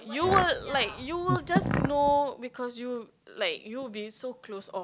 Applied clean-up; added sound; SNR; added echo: none; Fart; 3 dB; none.